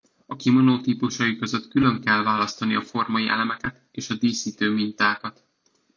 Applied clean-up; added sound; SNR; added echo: none; none; none; none.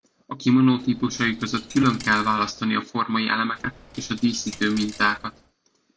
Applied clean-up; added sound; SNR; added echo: none; Coin (dropping); 20 dB; none.